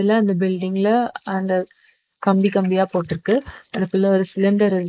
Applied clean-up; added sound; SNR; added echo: neural mask model Resemble Enhance denoiser.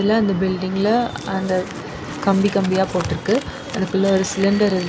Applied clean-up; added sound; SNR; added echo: none; Crumpling, crinkling; 19 dB; none.